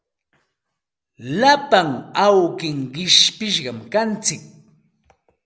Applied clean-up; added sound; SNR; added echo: none; none; none; none.